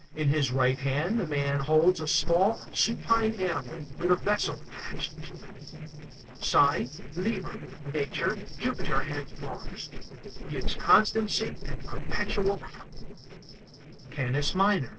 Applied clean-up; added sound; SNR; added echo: neural separator model SepFormer DNS4.